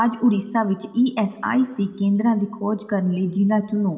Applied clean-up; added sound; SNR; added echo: none; none; none; reverberation time 1.0 s.